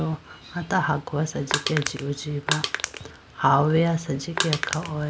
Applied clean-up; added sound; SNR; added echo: none; Crushing; 3 dB; none.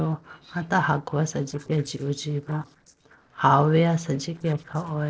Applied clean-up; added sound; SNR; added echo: neural separator model SepFormer DNS4.